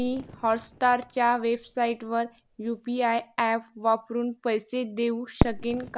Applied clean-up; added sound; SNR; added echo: none; Fireworks; 9 dB; none.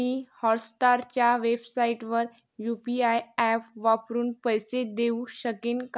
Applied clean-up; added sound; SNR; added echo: none; none; none; none.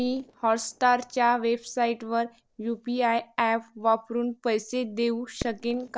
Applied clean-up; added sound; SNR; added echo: neural separator model SepFormer DNS4.